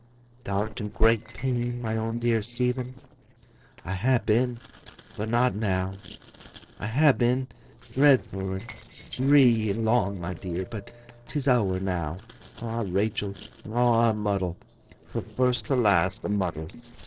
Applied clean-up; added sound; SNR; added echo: neural separator model SepFormer DNS4.